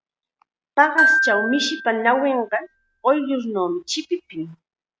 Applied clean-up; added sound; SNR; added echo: none; Glockenspiel; 2 dB; none.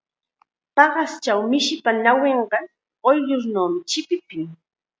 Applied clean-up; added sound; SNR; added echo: none; none; none; none.